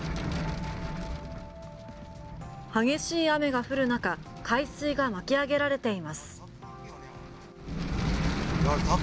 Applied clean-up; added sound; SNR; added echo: none; none; none; none.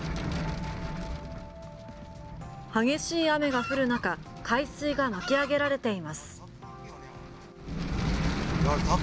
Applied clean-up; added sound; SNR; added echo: none; Chicken, rooster; 11 dB; none.